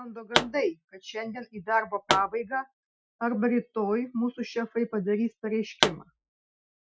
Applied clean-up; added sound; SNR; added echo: classical method Wiener filter.